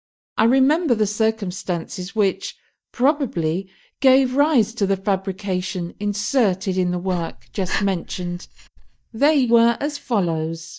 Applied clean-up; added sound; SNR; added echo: neural mask model DeepFilterNet 3.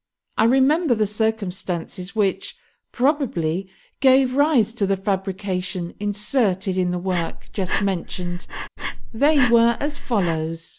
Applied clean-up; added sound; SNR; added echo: neural mask model Resemble Enhance denoiser.